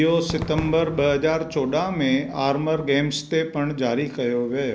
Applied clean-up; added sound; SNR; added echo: none; Crowd / Cheering / Fireworks; 16 dB; none.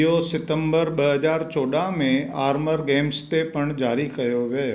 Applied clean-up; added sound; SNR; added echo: none; none; none; none.